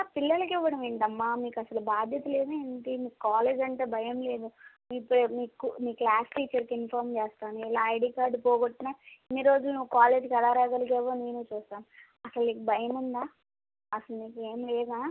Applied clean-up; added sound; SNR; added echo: none; none; none; none.